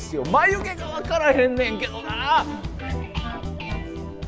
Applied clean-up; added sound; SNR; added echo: none; Wind instrument, woodwind instrument; 17 dB; none.